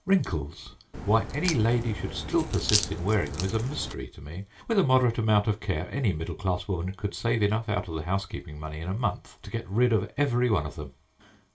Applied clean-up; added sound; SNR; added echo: none; Crack; 6 dB; reverberation time 0.2 s.